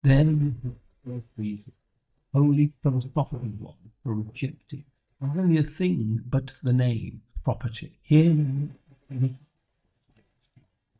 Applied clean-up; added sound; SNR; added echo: neural mask model DeepFilterNet 3.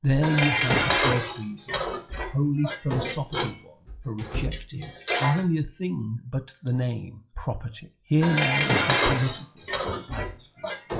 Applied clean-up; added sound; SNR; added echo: classical method WPE with log-MMSE.